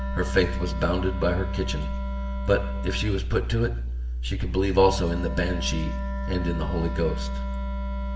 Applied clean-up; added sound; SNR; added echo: none; Wind instrument, woodwind instrument; 13 dB; reverberation time 0.7 s.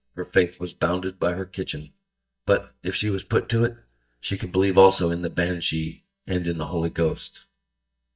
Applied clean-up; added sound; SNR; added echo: neural mask model DeepFilterNet 3.